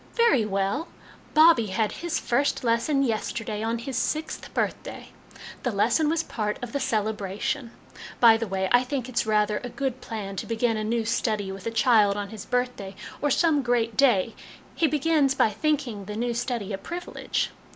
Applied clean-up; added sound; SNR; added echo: none; none; none; none.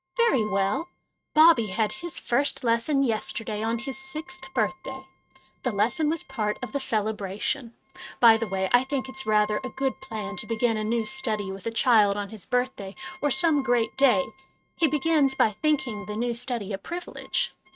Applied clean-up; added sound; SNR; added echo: neural mask model RNNoise.